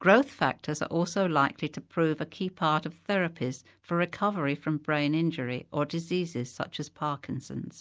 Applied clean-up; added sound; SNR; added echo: none; none; none; none.